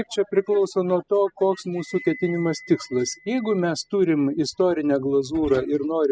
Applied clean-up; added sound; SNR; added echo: classical method spectral subtraction.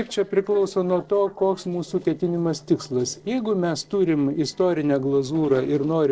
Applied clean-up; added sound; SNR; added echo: neural separator model SepFormer DNS4.